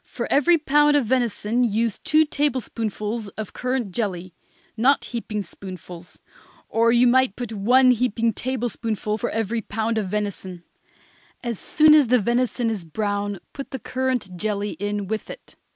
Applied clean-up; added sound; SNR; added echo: none; none; none; none.